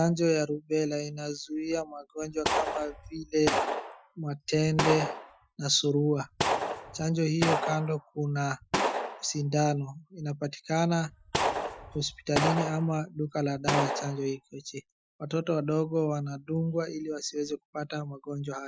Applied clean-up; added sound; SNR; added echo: classical method Wiener filter.